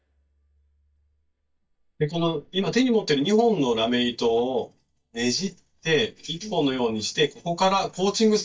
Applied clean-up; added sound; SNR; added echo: neural mask model DeepFilterNet 3.